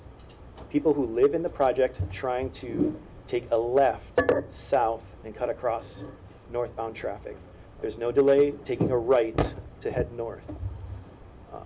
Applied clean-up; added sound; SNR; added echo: none; none; none; none.